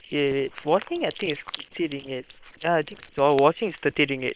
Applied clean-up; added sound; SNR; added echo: neural separator model SepFormer WHAM!.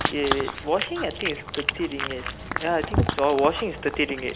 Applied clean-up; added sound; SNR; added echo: none; Cat; 3 dB; none.